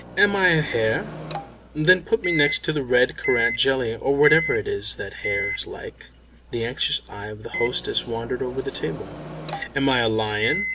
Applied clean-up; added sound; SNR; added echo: none; Microwave oven; 9 dB; none.